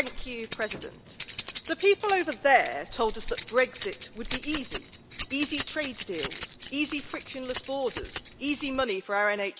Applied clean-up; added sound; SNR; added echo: none; Keys jangling; 11 dB; none.